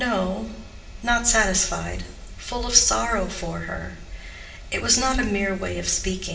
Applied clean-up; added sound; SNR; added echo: none; none; none; reverberation time 0.8 s.